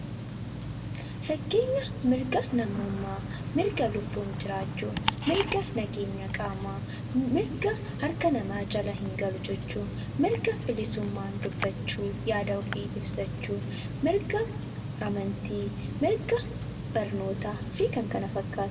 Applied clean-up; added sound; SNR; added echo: none; Tick-tock; 4 dB; reverberation time 0.9 s.